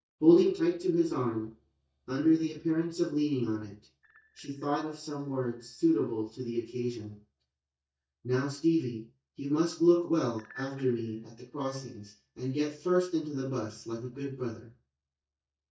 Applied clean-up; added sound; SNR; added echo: neural mask model DeepFilterNet 3.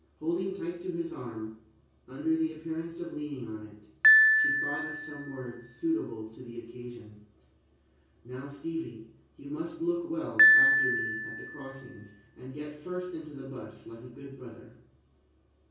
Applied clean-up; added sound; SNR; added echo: none; Piano; -5 dB; reverberation time 0.6 s.